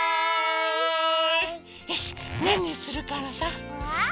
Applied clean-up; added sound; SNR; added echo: none; Zipper (clothing); 8 dB; none.